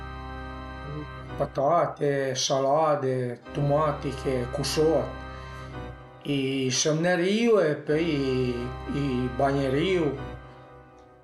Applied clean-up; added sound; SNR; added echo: none; Organ; 13 dB; none.